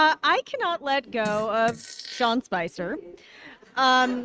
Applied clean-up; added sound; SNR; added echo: neural mask model RNNoise.